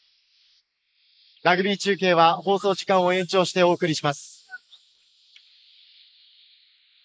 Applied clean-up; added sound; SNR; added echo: neural mask model Resemble Enhance denoiser.